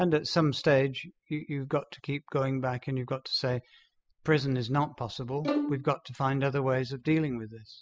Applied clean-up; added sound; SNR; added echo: classical method spectral subtraction.